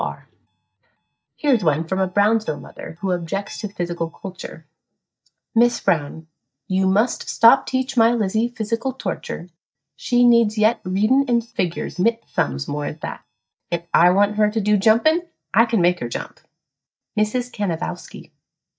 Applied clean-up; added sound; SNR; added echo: neural mask model DeepFilterNet 3.